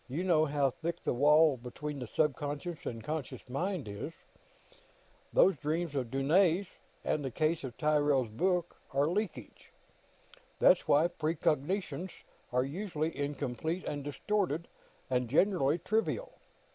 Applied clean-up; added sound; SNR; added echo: none; none; none; none.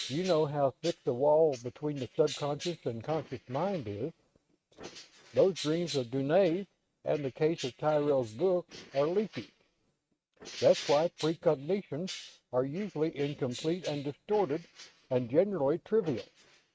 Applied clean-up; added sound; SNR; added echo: neural mask model RNNoise.